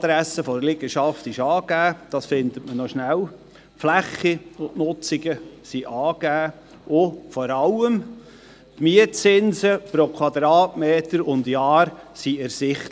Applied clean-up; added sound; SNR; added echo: none; none; none; none.